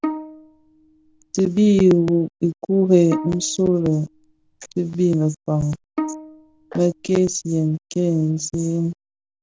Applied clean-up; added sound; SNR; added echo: none; Bowed string instrument; 12 dB; none.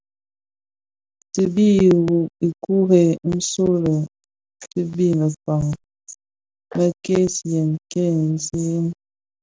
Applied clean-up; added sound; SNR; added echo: none; none; none; none.